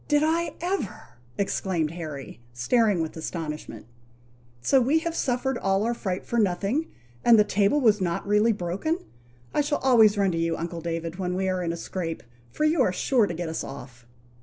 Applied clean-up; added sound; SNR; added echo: none; none; none; none.